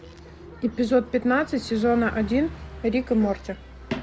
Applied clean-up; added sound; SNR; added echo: none; Bus; 16 dB; none.